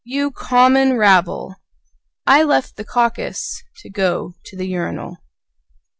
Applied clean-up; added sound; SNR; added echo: none; none; none; none.